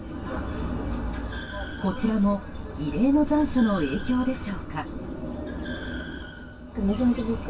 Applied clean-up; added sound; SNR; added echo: none; Car; 18 dB; reverberation time 0.1 s.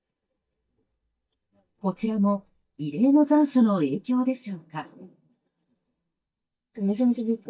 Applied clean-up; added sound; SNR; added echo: neural mask model DeepFilterNet 3.